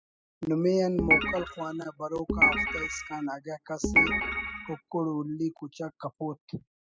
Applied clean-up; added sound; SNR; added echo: classical method spectral subtraction.